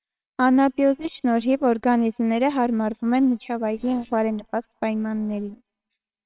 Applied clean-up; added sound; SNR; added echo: neural separator model SepFormer WHAMR!.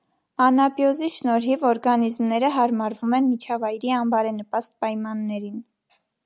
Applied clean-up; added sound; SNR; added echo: none; none; none; none.